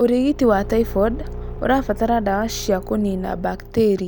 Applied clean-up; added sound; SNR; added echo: none; Engine / Car; 11 dB; none.